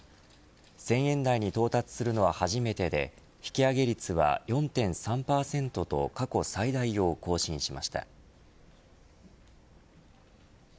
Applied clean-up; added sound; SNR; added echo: none; none; none; none.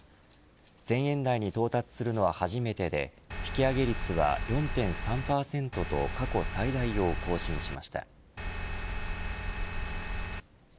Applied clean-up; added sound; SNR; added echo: none; Engine; 2 dB; none.